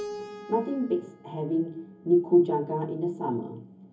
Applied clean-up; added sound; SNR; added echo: none; Keyboard (musical); 18 dB; reverberation time 0.3 s.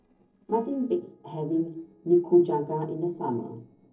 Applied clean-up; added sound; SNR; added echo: neural separator model SepFormer DNS4.